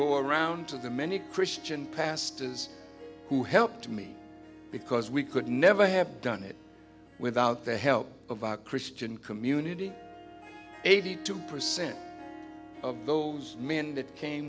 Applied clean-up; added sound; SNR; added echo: none; Harp; 16 dB; none.